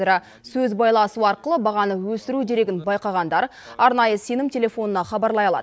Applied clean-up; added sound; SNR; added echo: none; none; none; none.